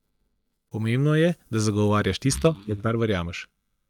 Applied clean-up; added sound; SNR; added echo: neural mask model DeepFilterNet 3.